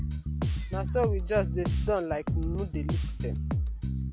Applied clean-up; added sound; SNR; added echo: none; Bass guitar; -3 dB; none.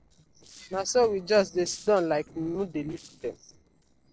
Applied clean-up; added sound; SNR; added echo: neural separator model SepFormer DNS4.